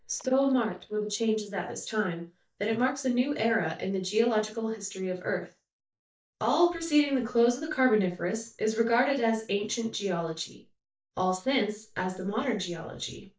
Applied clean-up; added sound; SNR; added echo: neural mask model DeepFilterNet 3.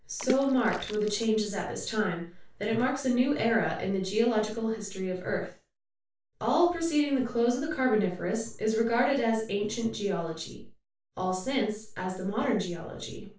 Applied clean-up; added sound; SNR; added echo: none; Water / Splash, splatter; 12 dB; reverberation time 0.3 s.